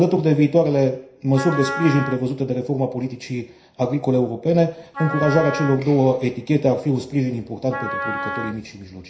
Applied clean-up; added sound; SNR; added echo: none; Wind instrument, woodwind instrument; 9 dB; reverberation time 0.5 s.